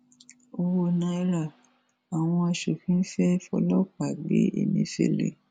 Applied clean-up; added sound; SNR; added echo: none; none; none; none.